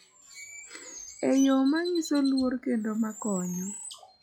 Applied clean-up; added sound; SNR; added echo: classical method log-MMSE.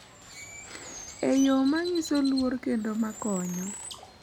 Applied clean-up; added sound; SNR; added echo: none; Bird; 14 dB; none.